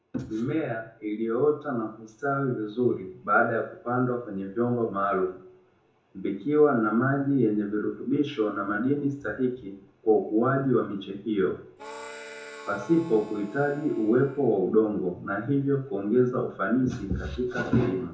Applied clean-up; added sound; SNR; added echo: none; Harmonica; 18 dB; reverberation time 0.6 s.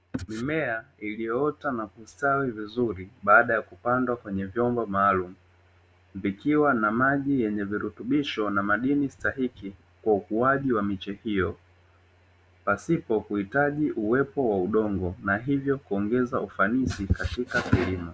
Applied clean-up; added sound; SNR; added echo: none; none; none; none.